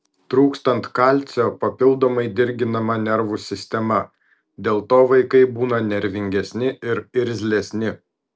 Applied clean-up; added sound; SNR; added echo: none; none; none; none.